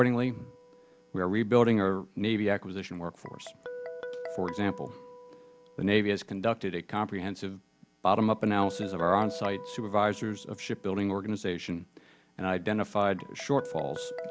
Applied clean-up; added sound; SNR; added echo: none; Guitar; 15 dB; none.